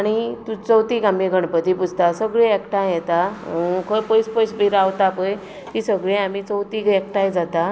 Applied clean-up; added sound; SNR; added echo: none; none; none; none.